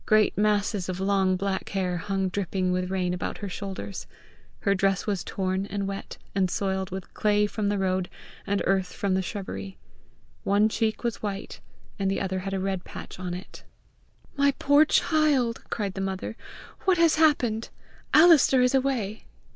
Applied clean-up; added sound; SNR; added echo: none; none; none; none.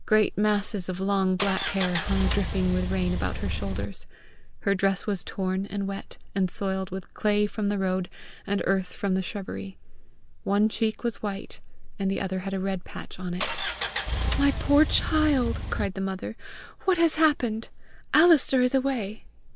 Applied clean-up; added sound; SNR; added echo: none; Engine; 2 dB; none.